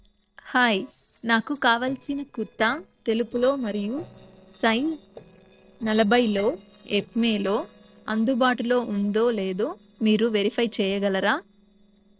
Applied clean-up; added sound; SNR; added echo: neural separator model SepFormer DNS4.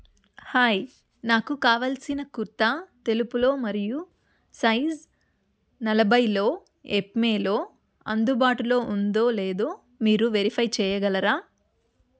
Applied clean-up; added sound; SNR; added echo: none; none; none; none.